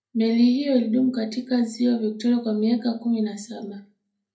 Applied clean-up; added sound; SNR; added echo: none; none; none; reverberation time 0.3 s.